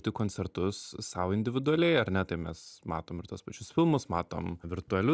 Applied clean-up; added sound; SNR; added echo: none; none; none; none.